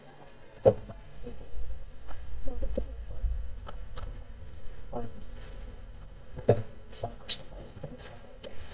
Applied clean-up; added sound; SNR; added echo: neural mask model DeepFilterNet 3.